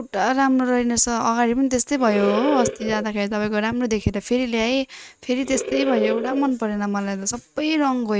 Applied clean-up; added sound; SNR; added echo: neural mask model RNNoise.